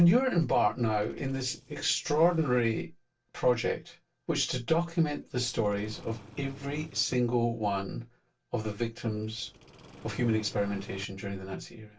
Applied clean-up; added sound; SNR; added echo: neural separator model SepFormer DNS4.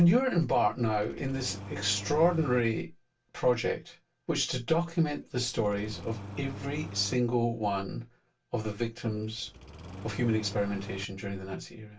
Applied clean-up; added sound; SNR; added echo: none; Engine starting; 13 dB; reverberation time 0.2 s.